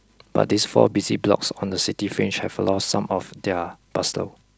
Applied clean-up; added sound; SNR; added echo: none; none; none; none.